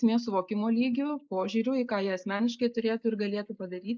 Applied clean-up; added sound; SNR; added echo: neural mask model Resemble Enhance denoiser.